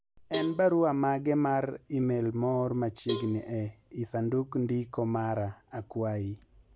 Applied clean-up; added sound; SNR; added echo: none; Cowbell; 15 dB; none.